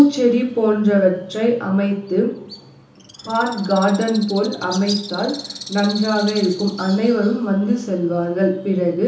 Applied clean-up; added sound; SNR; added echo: none; Bird; 17 dB; reverberation time 1.2 s.